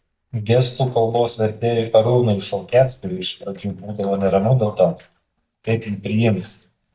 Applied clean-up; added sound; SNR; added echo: neural mask model DeepFilterNet 3.